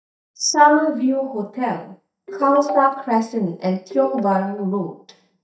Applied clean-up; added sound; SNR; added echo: neural mask model DeepFilterNet 3.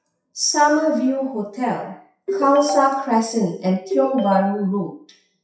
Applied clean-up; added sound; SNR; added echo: classical method WPE with log-MMSE.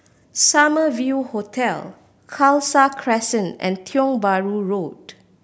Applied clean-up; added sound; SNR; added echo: none; none; none; none.